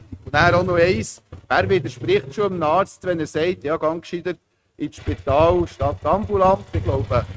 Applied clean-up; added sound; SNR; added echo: neural mask model RNNoise.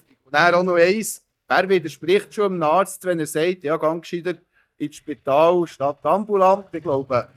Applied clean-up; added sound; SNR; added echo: neural mask model DeepFilterNet 3.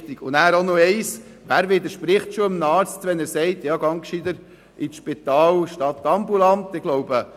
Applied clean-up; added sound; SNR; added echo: none; none; none; none.